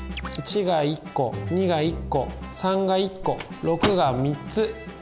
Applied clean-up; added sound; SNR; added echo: none; Microwave oven; 10 dB; none.